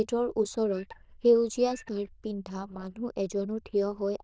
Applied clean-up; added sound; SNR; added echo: neural diffusion model UNIVERSE++.